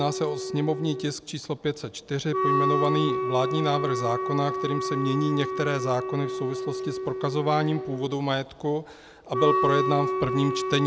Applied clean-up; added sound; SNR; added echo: none; Wind instrument, woodwind instrument; 2 dB; none.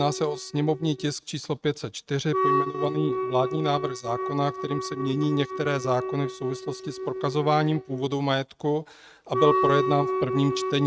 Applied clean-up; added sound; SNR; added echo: neural mask model RNNoise.